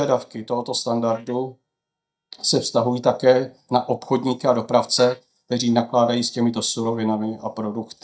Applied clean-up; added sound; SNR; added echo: neural mask model DeepFilterNet 3.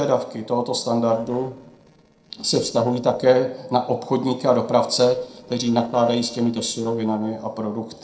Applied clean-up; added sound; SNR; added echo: neural separator model SepFormer DNS4.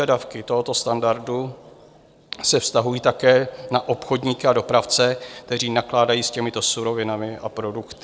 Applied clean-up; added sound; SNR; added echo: none; none; none; none.